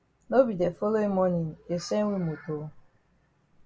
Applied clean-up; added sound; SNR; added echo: none; none; none; none.